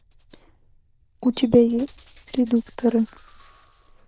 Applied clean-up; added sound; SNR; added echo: neural diffusion model UNIVERSE++.